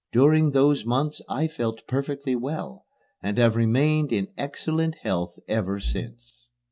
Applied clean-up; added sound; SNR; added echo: none; none; none; none.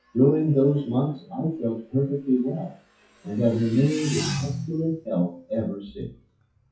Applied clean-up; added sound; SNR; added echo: classical method WPE with log-MMSE.